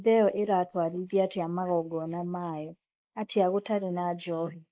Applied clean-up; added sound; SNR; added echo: neural mask model Resemble Enhance denoiser.